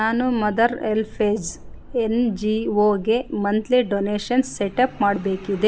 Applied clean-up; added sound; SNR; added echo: none; Aircraft; 19 dB; none.